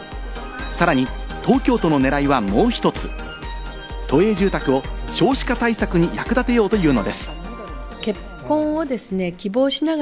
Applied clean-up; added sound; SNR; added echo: none; none; none; none.